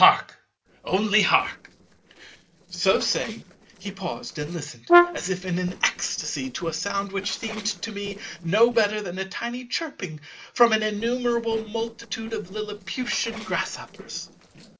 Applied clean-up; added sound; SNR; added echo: neural separator model SepFormer DNS4.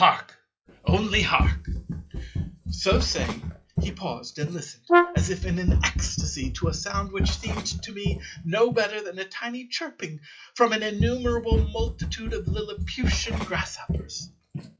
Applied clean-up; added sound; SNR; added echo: classical method log-MMSE.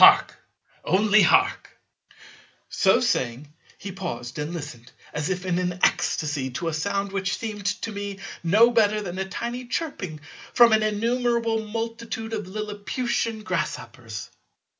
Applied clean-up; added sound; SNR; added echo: none; none; none; none.